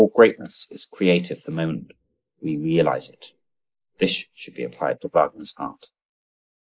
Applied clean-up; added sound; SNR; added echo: neural mask model Resemble Enhance denoiser.